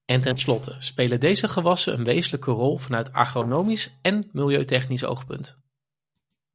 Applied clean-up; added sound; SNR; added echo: neural separator model SepFormer DNS4.